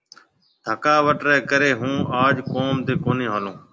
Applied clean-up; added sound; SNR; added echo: none; none; none; none.